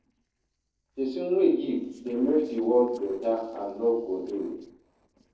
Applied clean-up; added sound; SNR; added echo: neural separator model SepFormer DNS4.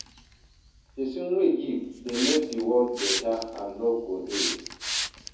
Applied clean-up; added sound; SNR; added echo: none; Hiss; 6 dB; reverberation time 0.7 s.